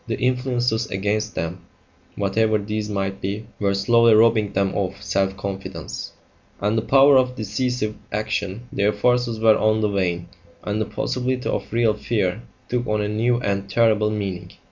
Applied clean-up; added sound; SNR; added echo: none; none; none; none.